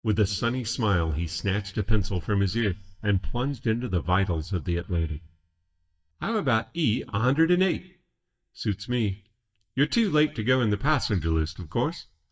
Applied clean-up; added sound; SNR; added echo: neural mask model DeepFilterNet 3.